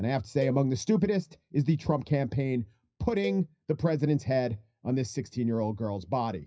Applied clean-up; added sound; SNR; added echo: classical method WPE with log-MMSE.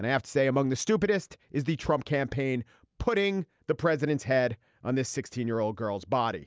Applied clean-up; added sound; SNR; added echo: none; none; none; none.